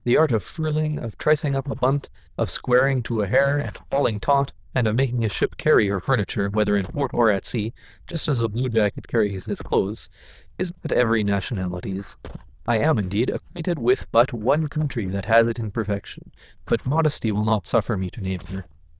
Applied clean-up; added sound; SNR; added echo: neural diffusion model UNIVERSE++.